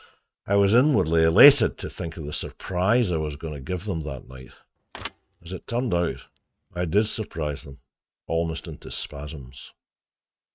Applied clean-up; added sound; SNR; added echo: neural mask model RNNoise.